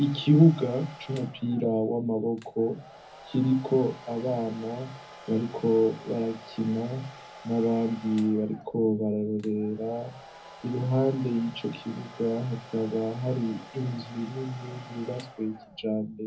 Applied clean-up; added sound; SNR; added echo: none; Domestic sounds, home sounds; 20 dB; reverberation time 0.4 s.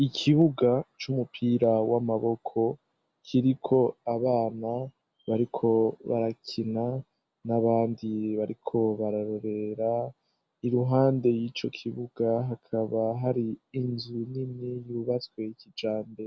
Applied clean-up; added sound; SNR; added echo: none; none; none; none.